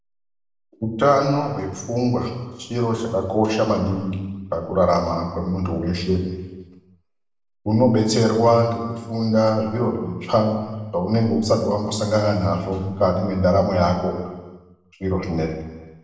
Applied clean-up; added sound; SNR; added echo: none; none; none; reverberation time 1.1 s.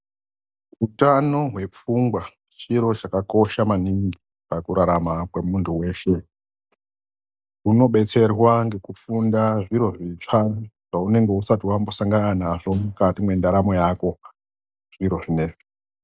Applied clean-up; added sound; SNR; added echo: none; none; none; none.